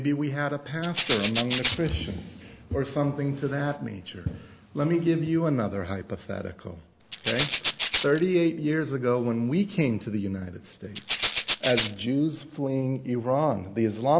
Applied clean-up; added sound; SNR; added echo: none; Rattle (instrument); 0 dB; none.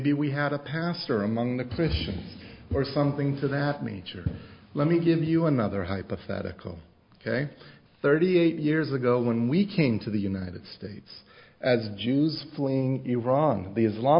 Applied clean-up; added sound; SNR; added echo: none; none; none; none.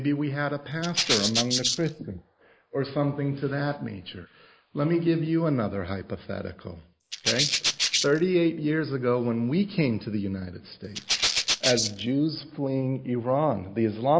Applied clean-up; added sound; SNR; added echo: neural mask model Resemble Enhance denoiser.